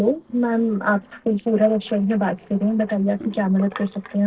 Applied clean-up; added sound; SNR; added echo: neural separator model SepFormer DNS4.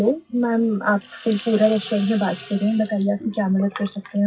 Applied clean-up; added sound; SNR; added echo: classical method WPE with log-MMSE.